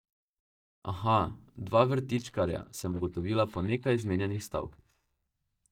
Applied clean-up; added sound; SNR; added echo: neural mask model DeepFilterNet 3.